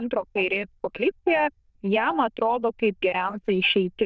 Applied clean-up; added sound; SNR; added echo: neural diffusion model UNIVERSE++.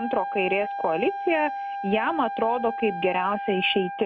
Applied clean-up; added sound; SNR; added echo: none; Wind instrument, woodwind instrument; 6 dB; none.